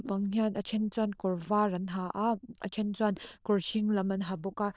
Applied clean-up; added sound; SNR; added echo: neural diffusion model UNIVERSE++.